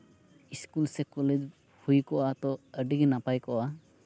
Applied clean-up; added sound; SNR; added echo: none; none; none; none.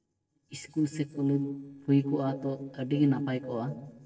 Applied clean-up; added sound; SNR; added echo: neural separator model SepFormer DNS4.